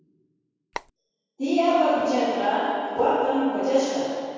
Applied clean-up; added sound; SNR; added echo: none; Telephone; 13 dB; reverberation time 2.2 s.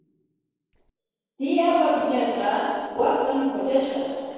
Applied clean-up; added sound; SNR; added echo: neural separator model SepFormer DNS4.